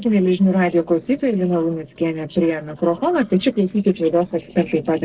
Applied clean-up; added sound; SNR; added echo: neural separator model SepFormer DNS4.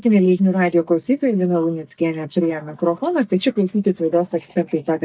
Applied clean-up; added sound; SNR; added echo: neural mask model DeepFilterNet 3.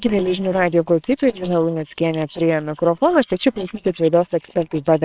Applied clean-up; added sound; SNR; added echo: neural separator model SepFormer WHAMR!.